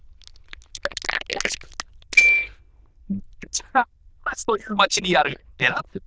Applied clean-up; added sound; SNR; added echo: neural diffusion model UNIVERSE++.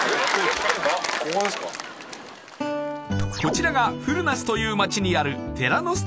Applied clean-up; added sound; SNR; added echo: none; none; none; none.